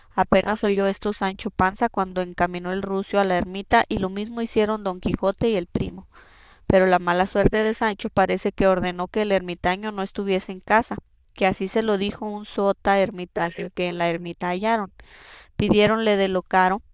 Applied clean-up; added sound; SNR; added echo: neural diffusion model UNIVERSE++.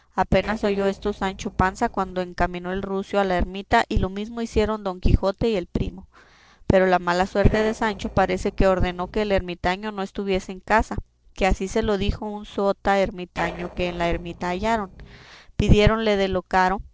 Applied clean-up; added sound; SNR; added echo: neural separator model SepFormer DNS4.